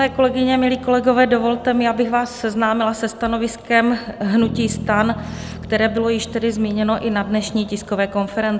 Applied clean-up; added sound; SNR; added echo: none; Bass guitar; 16 dB; none.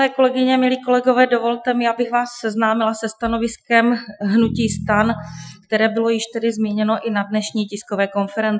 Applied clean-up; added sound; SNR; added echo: classical method Wiener filter.